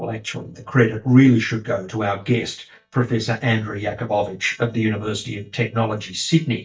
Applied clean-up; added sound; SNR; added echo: neural mask model DeepFilterNet 3.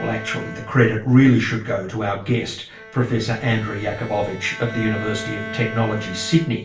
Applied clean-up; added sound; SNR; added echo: none; Bowed string instrument; 14 dB; reverberation time 0.4 s.